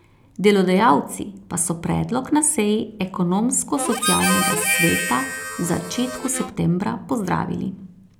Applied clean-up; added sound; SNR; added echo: none; Harmonica; 3 dB; none.